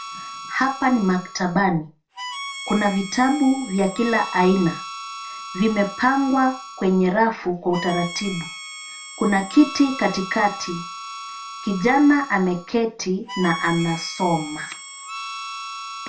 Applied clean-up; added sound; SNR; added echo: none; Harmonica; 12 dB; reverberation time 0.2 s.